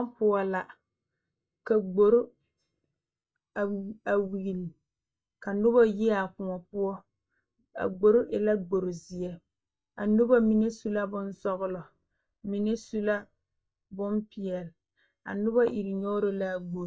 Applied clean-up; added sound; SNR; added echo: neural mask model DeepFilterNet 3.